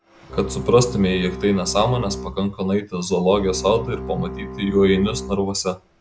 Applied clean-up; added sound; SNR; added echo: none; Bowed string instrument; 11 dB; none.